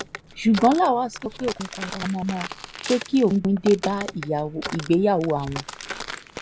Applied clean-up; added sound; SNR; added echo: none; Walk, footsteps; 12 dB; none.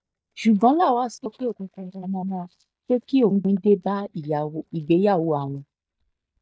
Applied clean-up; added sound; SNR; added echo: neural mask model DeepFilterNet 3.